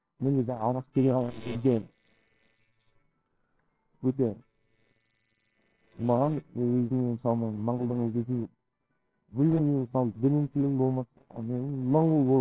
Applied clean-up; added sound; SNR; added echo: neural separator model SepFormer WHAMR!.